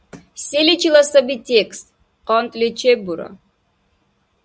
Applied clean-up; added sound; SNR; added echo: none; none; none; none.